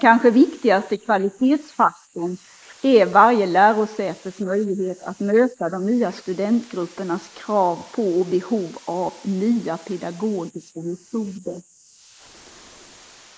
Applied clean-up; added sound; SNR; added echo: neural mask model Resemble Enhance denoiser.